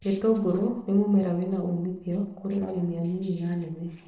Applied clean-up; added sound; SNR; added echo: neural separator model SepFormer DNS4.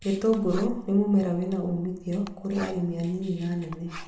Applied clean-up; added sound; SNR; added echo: none; Writing; 15 dB; reverberation time 0.7 s.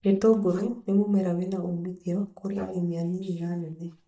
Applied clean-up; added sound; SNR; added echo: neural mask model DeepFilterNet 3.